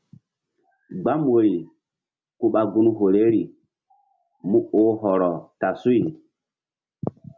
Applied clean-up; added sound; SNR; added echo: none; none; none; none.